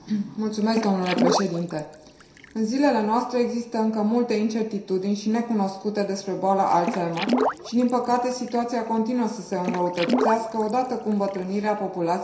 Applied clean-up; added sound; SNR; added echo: none; Water / Splash, splatter; 6 dB; reverberation time 0.7 s.